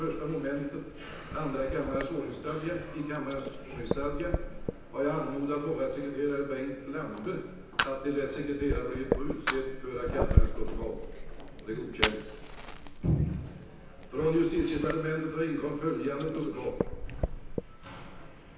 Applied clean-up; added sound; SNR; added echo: none; Fire; 1 dB; reverberation time 0.9 s.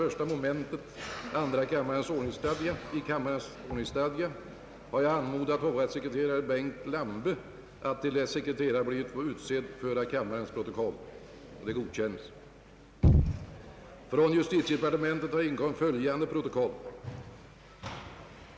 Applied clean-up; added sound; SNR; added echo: none; none; none; none.